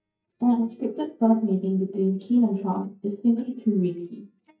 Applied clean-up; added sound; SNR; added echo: neural mask model DeepFilterNet 3.